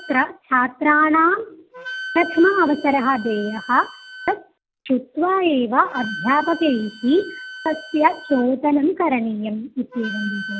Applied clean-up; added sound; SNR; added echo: none; Wind instrument, woodwind instrument; 15 dB; none.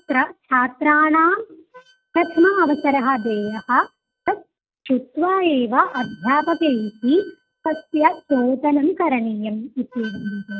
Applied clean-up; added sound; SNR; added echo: neural mask model RNNoise.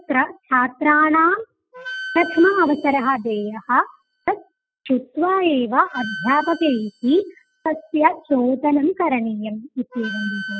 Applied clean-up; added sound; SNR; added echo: classical method spectral subtraction.